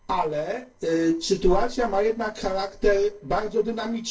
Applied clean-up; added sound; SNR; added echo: neural separator model SepFormer DNS4.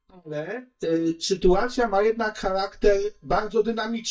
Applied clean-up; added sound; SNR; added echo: neural mask model DeepFilterNet 3.